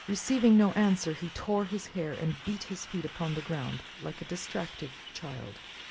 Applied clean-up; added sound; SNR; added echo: none; Truck; 15 dB; none.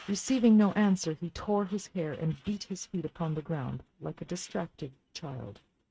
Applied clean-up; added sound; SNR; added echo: neural mask model RNNoise.